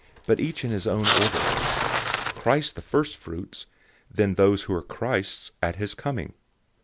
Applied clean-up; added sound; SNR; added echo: none; Bicycle; 5 dB; none.